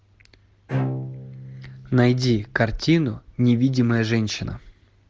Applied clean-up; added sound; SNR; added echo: none; Bowed string instrument; 10 dB; none.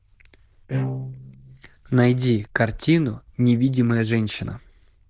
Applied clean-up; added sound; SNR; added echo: neural diffusion model UNIVERSE++.